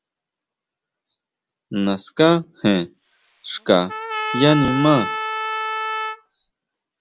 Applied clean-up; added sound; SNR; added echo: none; Trumpet; 5 dB; none.